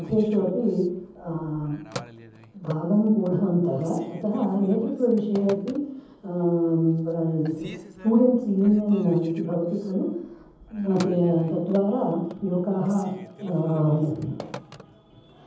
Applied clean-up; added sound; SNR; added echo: none; Telephone; 20 dB; reverberation time 0.8 s.